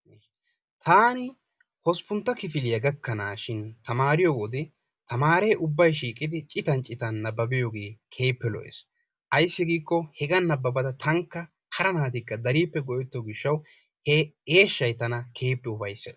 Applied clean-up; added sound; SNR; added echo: none; none; none; none.